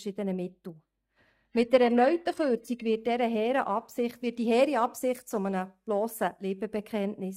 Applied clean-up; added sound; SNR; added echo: neural mask model DeepFilterNet 3.